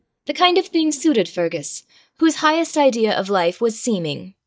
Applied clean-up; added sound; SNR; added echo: neural mask model DeepFilterNet 3.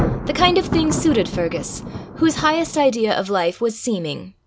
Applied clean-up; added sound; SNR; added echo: none; Thunder; 7 dB; none.